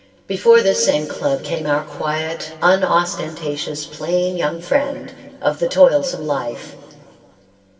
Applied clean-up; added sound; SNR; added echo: none; none; none; reverberation time 2.4 s.